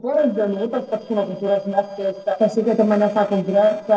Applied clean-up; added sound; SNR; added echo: neural separator model SepFormer DNS4.